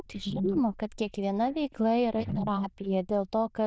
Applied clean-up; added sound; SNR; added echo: neural diffusion model UNIVERSE++.